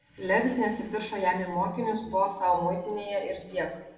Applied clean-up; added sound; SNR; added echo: none; none; none; reverberation time 0.7 s.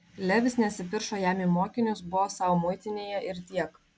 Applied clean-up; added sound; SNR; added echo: none; none; none; none.